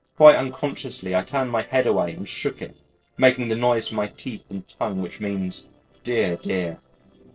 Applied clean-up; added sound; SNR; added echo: neural separator model SepFormer DNS4.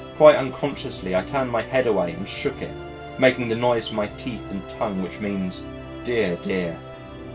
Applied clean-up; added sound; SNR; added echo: none; Musical instrument; 13 dB; none.